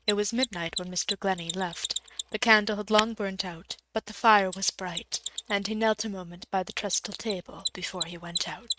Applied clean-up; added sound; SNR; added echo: neural mask model RNNoise.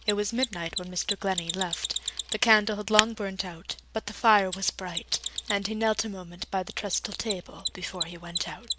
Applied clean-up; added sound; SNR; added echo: none; Mechanisms; 6 dB; none.